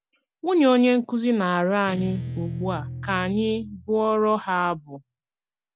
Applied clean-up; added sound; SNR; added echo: none; Guitar; 12 dB; none.